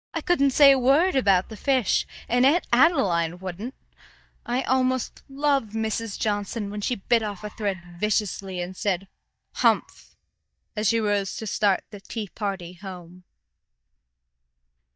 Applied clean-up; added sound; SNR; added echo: neural mask model DeepFilterNet 3.